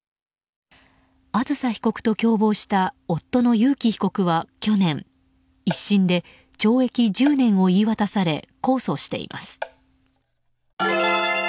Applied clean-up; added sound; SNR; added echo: none; Marimba, xylophone; 11 dB; none.